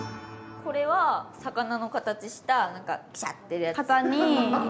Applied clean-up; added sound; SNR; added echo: none; none; none; none.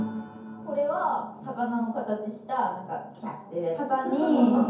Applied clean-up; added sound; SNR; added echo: none; none; none; reverberation time 0.6 s.